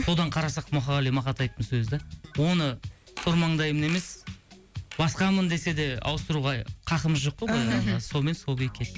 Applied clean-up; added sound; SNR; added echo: none; Fart; 19 dB; none.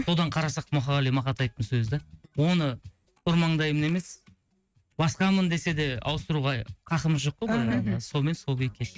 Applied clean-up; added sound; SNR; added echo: neural mask model RNNoise.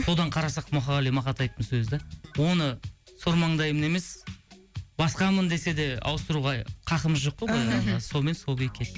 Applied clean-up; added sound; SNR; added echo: none; none; none; none.